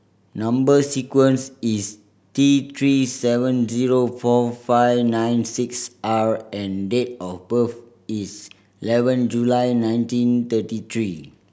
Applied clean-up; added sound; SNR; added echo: none; none; none; none.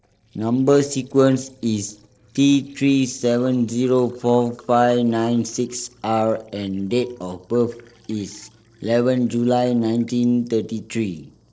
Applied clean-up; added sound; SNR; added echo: neural separator model SepFormer DNS4.